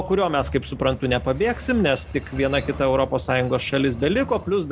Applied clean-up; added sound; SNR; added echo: none; Train; 13 dB; none.